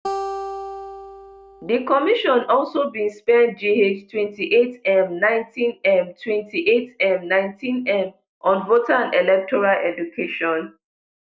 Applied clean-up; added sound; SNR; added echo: none; Acoustic guitar; 11 dB; none.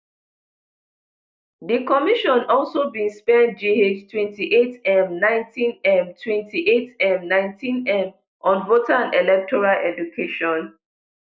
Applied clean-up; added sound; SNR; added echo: neural mask model Resemble Enhance denoiser.